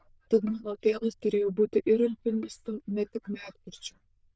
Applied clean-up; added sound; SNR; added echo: neural diffusion model UNIVERSE++.